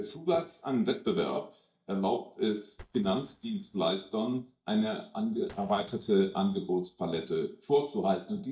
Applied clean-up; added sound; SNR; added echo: neural mask model DeepFilterNet 3.